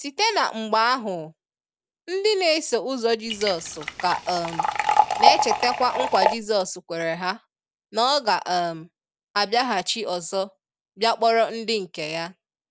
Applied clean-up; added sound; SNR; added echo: none; Liquid; -2 dB; none.